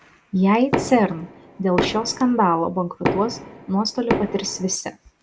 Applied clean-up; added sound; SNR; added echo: none; Knock; 6 dB; none.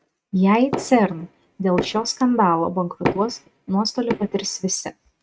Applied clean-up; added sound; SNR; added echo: neural mask model RNNoise.